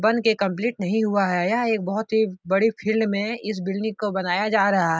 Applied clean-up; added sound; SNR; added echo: none; none; none; none.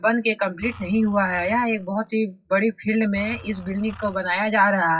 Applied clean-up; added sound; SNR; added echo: classical method WPE with log-MMSE.